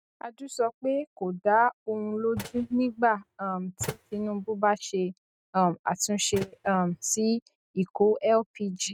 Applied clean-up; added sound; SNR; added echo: neural mask model RNNoise.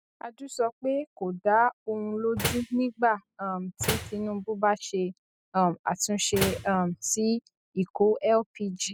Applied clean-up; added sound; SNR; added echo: classical method spectral subtraction.